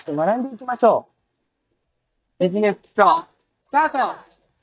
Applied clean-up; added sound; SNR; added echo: neural mask model DeepFilterNet 3.